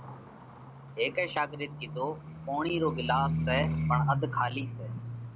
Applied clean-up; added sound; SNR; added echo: none; Livestock, farm animals, working animals; 2 dB; none.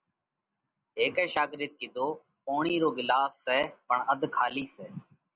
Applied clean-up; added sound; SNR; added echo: none; none; none; none.